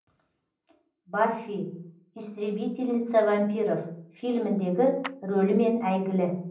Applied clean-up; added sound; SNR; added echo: none; Clapping; 19 dB; reverberation time 0.6 s.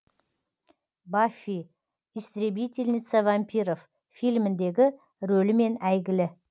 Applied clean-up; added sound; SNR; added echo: none; none; none; none.